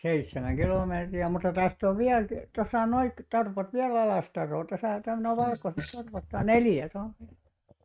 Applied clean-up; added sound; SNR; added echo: neural mask model RNNoise.